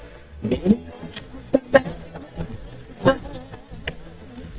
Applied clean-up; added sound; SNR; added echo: neural mask model DeepFilterNet 3.